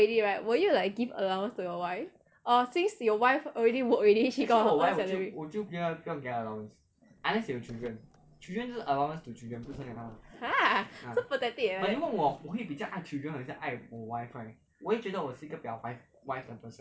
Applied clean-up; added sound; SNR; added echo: neural separator model SepFormer DNS4.